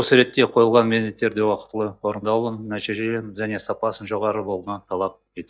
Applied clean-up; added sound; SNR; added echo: neural mask model DeepFilterNet 3.